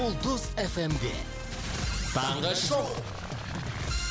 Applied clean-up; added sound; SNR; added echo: none; none; none; none.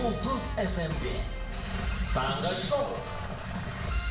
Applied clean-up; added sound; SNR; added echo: none; Brass instrument; 18 dB; reverberation time 0.7 s.